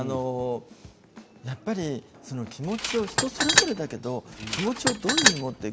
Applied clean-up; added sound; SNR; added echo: none; Tools; -5 dB; none.